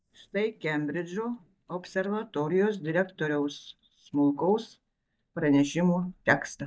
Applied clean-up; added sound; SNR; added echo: neural mask model DeepFilterNet 3.